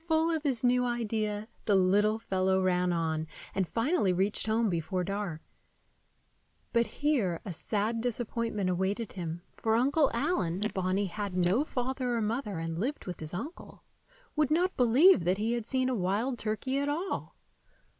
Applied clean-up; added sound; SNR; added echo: neural mask model Resemble Enhance denoiser.